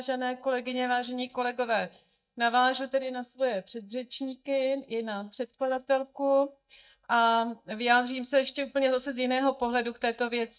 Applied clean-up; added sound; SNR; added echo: neural mask model DeepFilterNet 3.